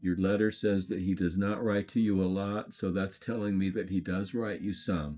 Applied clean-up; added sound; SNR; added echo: neural mask model DeepFilterNet 3.